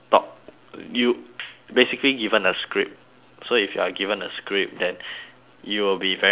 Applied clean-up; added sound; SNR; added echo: none; none; none; none.